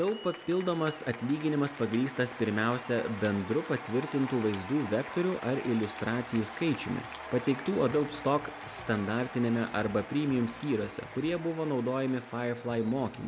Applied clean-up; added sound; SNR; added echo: none; Applause / Cheering; 13 dB; none.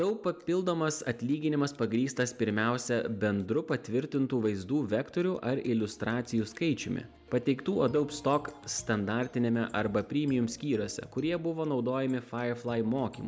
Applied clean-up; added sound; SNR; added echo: none; none; none; none.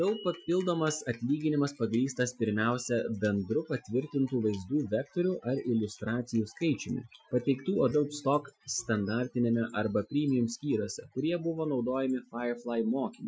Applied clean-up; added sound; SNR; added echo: classical method Wiener filter.